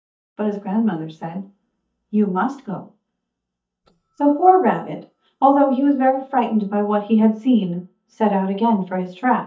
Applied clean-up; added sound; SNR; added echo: neural mask model DeepFilterNet 3.